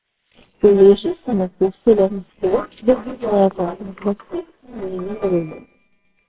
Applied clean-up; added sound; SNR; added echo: neural separator model SepFormer WHAMR!.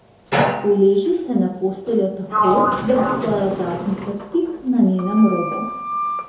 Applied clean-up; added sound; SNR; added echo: none; Sliding door; 5 dB; reverberation time 2.6 s.